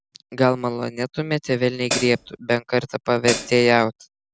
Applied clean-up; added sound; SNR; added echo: none; Hi-hat; 5 dB; none.